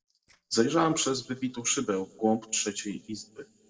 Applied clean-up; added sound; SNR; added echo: neural separator model SepFormer DNS4.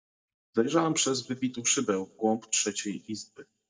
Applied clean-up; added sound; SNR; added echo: neural mask model DeepFilterNet 3.